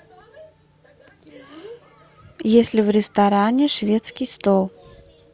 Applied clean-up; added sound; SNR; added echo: none; none; none; none.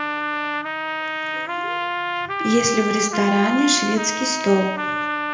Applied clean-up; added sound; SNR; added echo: none; Trumpet; 2 dB; reverberation time 0.7 s.